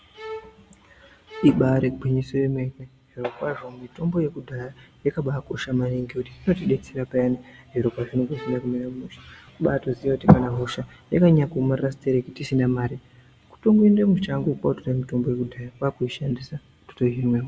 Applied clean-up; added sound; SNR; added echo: none; Bowed string instrument; 16 dB; none.